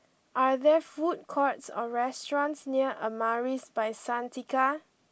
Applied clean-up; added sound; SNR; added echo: none; none; none; none.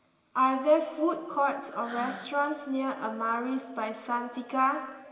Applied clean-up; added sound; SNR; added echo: none; Breathing; 17 dB; reverberation time 2.0 s.